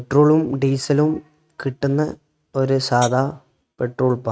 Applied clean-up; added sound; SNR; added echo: neural mask model RNNoise.